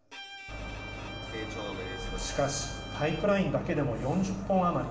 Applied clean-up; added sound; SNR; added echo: none; Bowed string instrument; 14 dB; reverberation time 1.0 s.